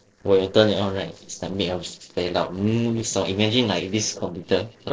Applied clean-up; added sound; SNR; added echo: neural separator model SepFormer DNS4.